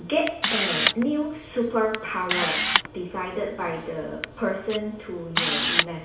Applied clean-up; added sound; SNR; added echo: none; Camera; 1 dB; reverberation time 0.6 s.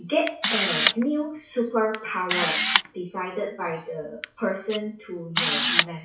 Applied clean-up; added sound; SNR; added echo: classical method WPE with log-MMSE.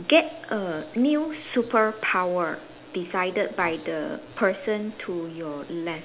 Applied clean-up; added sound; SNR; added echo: none; none; none; none.